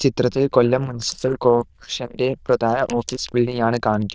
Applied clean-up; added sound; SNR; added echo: neural diffusion model UNIVERSE++.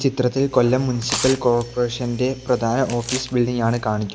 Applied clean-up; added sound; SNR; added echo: none; Tearing; 13 dB; none.